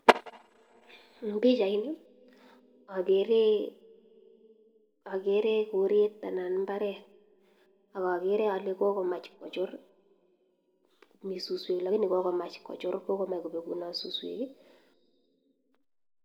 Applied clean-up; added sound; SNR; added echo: none; none; none; reverberation time 1.0 s.